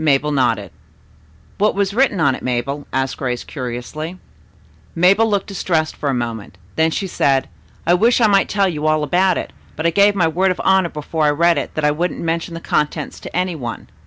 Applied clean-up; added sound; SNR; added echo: none; none; none; none.